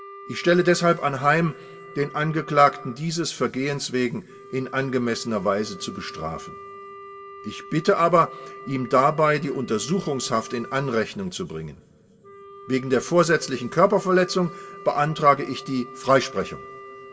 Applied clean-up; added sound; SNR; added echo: none; Wind instrument, woodwind instrument; 18 dB; reverberation time 1.4 s.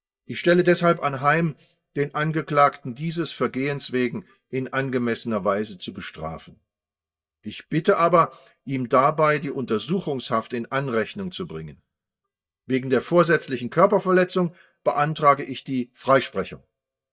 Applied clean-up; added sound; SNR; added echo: neural mask model DeepFilterNet 3.